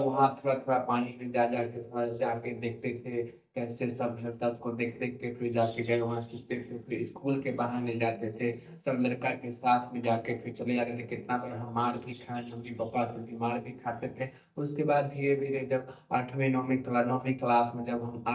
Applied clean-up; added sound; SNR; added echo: neural mask model DeepFilterNet 3.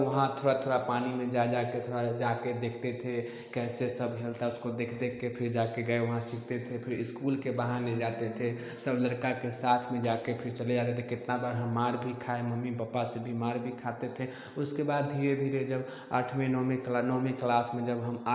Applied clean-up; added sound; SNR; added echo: none; none; none; none.